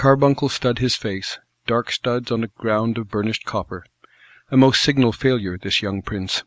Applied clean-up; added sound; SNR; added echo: none; none; none; none.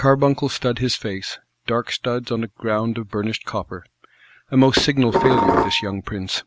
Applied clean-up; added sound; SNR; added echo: none; Dishes, pots, and pans; -1 dB; none.